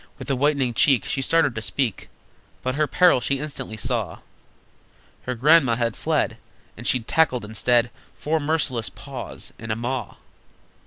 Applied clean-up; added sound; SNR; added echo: none; none; none; none.